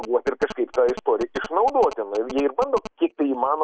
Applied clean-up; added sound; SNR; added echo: neural mask model Resemble Enhance denoiser.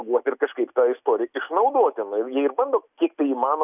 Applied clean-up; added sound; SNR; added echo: none; none; none; none.